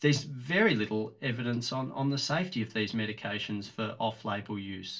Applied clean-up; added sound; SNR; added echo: none; none; none; reverberation time 0.2 s.